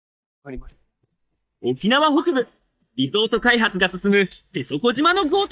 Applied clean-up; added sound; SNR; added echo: neural mask model DeepFilterNet 3.